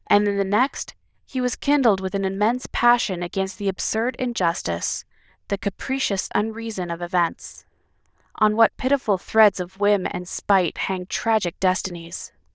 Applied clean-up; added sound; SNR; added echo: neural diffusion model UNIVERSE++.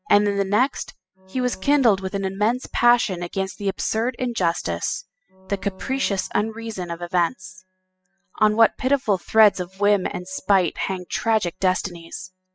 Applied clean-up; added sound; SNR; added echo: classical method spectral subtraction.